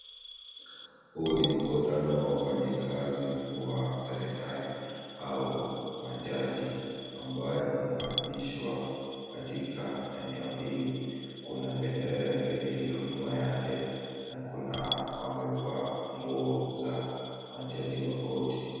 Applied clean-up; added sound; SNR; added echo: none; Coin (dropping) / Glass; 12 dB; reverberation time 2.1 s.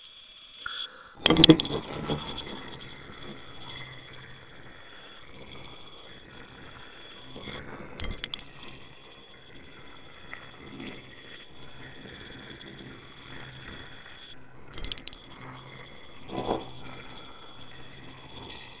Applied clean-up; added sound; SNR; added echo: neural separator model SepFormer WHAMR!.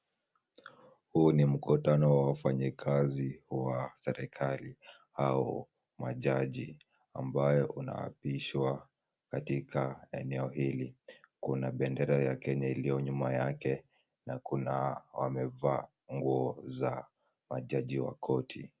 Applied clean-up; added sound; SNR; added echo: none; none; none; none.